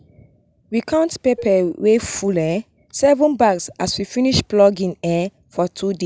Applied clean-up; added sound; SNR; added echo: none; Dishes, pots, and pans; 19 dB; none.